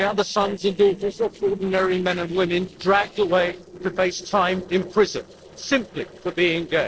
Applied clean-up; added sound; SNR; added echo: neural separator model SepFormer DNS4.